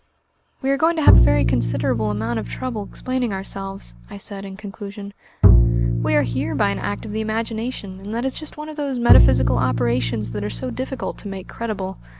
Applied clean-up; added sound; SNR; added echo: none; Bowed string instrument; -4 dB; none.